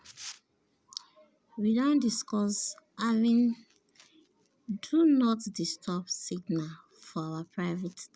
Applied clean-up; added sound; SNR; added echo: none; none; none; none.